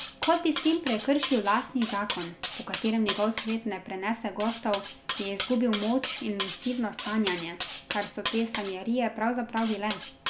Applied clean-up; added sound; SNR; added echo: none; Cutlery, silverware; 6 dB; none.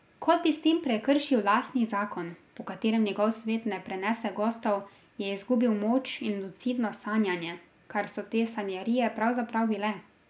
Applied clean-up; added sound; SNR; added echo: none; none; none; none.